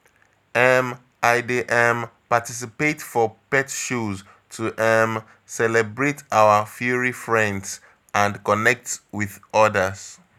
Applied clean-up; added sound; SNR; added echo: none; none; none; none.